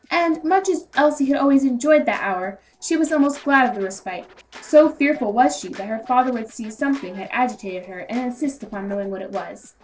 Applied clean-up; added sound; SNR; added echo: neural separator model SepFormer DNS4.